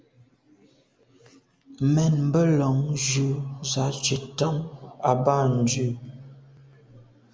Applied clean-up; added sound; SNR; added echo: none; none; none; none.